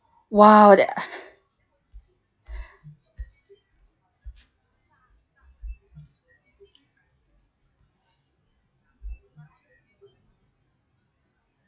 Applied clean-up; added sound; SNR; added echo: classical method log-MMSE.